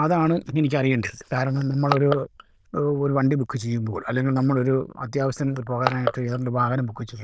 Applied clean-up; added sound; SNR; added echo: neural diffusion model UNIVERSE++.